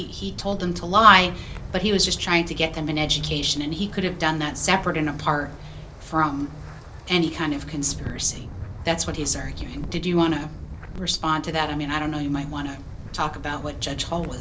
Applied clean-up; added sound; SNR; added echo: none; Wind; 11 dB; reverberation time 0.2 s.